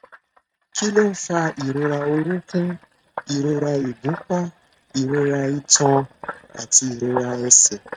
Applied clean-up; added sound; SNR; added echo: neural mask model RNNoise.